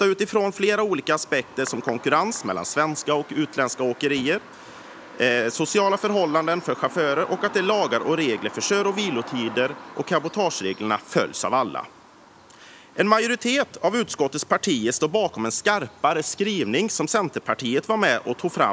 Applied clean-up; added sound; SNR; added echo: none; Bird vocalization, bird call, bird song; 18 dB; none.